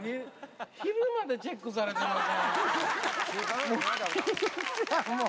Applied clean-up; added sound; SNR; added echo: none; none; none; none.